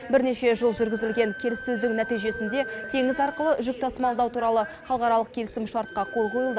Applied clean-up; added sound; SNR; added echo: none; Wind instrument, woodwind instrument; 15 dB; none.